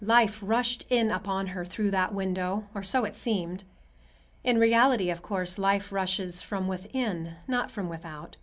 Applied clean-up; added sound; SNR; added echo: none; none; none; none.